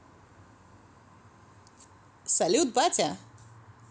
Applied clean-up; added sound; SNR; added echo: none; none; none; none.